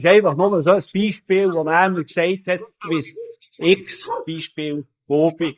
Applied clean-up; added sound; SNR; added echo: neural mask model Resemble Enhance denoiser.